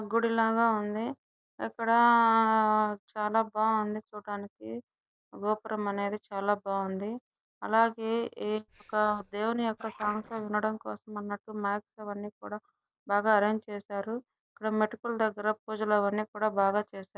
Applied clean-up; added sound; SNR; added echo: neural separator model SepFormer DNS4.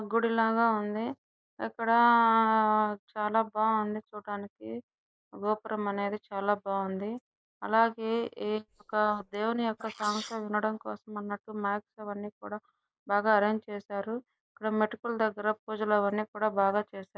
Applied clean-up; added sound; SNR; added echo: neural mask model Resemble Enhance denoiser.